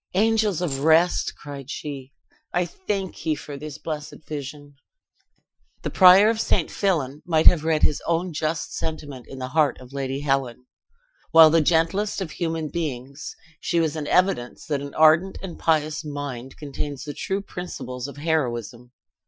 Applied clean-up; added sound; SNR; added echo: classical method Wiener filter.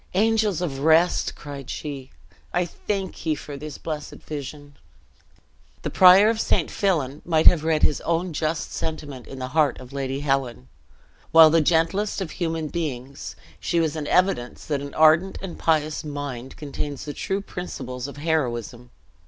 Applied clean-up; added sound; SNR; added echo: none; none; none; none.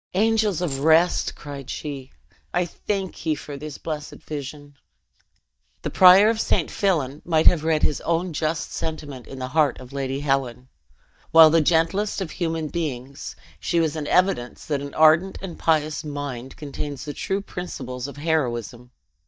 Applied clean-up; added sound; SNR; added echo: neural mask model DeepFilterNet 3.